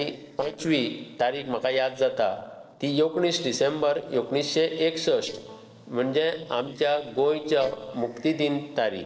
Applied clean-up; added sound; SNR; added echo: neural separator model SepFormer DNS4.